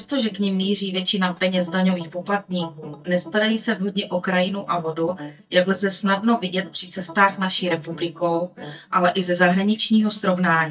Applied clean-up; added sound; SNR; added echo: neural mask model DeepFilterNet 3.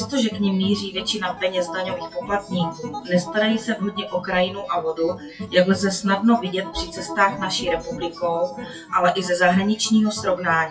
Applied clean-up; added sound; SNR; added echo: classical method WPE with log-MMSE.